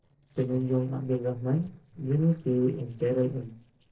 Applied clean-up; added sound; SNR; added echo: neural separator model SepFormer DNS4.